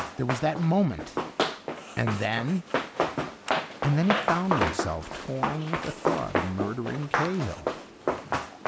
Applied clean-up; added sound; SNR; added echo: none; Run; 1 dB; none.